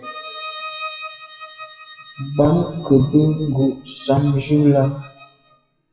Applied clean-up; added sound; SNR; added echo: classical method WPE with log-MMSE.